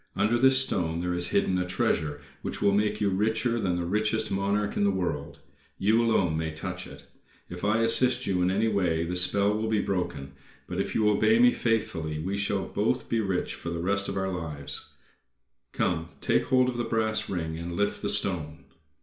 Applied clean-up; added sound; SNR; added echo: none; none; none; reverberation time 0.4 s.